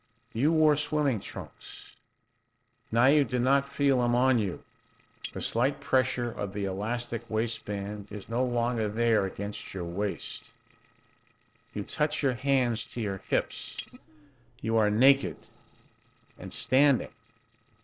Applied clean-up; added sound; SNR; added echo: neural separator model SepFormer DNS4.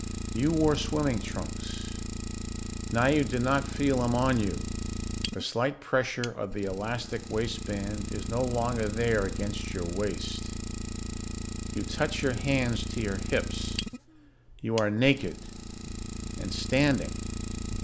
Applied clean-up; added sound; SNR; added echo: none; Idling; 4 dB; none.